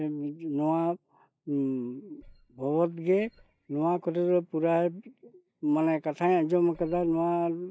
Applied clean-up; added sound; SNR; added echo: neural mask model DeepFilterNet 3.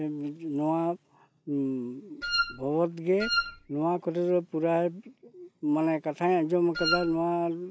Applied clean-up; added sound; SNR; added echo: none; Wind instrument, woodwind instrument; 2 dB; none.